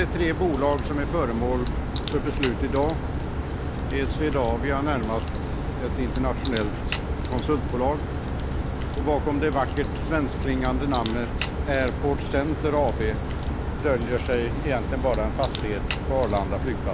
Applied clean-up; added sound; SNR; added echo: none; Crack; 0 dB; none.